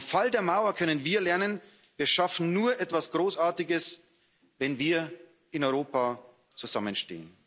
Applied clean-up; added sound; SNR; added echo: none; none; none; none.